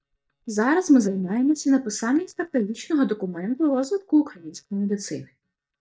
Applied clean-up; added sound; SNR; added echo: neural mask model DeepFilterNet 3.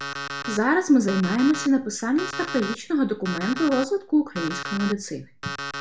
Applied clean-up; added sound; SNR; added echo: none; Alarm; 10 dB; reverberation time 0.2 s.